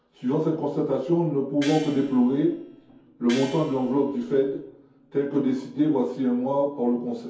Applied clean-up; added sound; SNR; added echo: none; Gong; 17 dB; reverberation time 0.6 s.